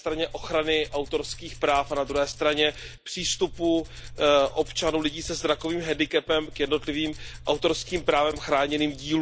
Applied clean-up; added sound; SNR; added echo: none; Tools; 15 dB; none.